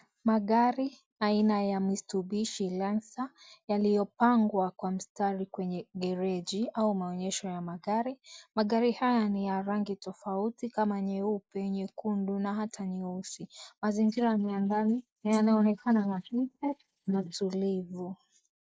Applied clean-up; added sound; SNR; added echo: neural mask model Resemble Enhance denoiser.